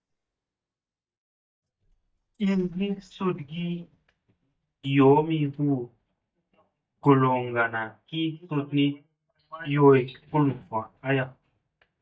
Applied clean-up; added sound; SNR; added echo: neural mask model DeepFilterNet 3.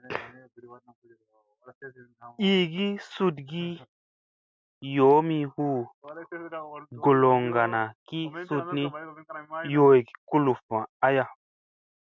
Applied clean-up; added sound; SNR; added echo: none; none; none; none.